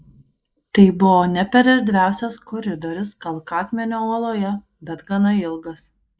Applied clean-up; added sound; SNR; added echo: neural mask model Resemble Enhance denoiser.